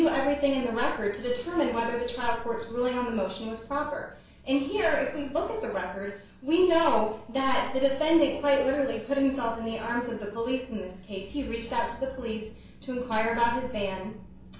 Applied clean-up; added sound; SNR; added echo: none; none; none; reverberation time 0.4 s.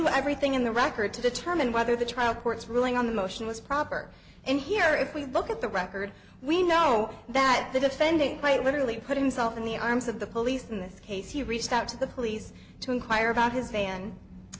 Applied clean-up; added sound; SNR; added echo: none; none; none; none.